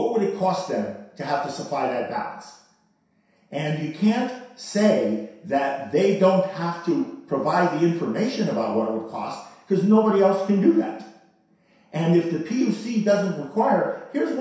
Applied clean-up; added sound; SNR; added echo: none; none; none; reverberation time 0.7 s.